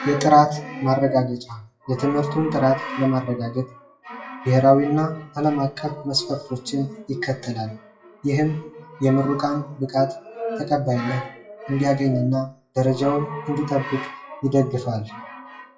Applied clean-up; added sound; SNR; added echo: classical method WPE with log-MMSE.